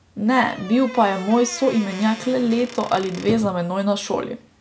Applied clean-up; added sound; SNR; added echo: none; Squeak / Wood; 15 dB; none.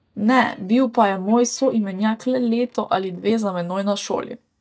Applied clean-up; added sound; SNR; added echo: neural mask model DeepFilterNet 3.